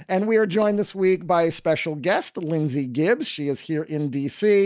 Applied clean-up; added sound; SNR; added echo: neural mask model DeepFilterNet 3.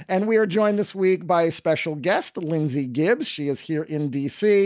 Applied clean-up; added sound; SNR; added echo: none; none; none; none.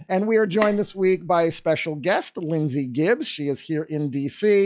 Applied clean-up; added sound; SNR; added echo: classical method log-MMSE.